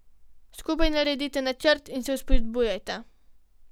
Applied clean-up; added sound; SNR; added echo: none; none; none; none.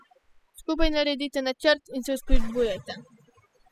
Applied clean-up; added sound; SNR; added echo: classical method spectral subtraction.